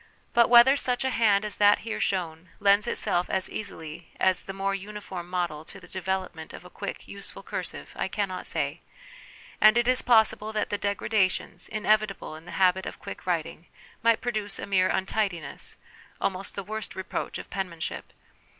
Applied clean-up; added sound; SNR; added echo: none; none; none; none.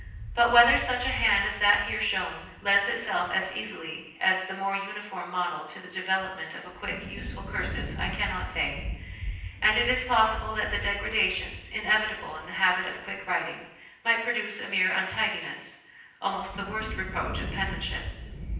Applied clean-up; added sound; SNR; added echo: none; Thunder; 11 dB; reverberation time 0.9 s.